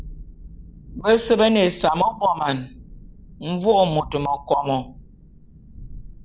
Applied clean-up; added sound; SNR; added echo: none; Thunderstorm; 18 dB; none.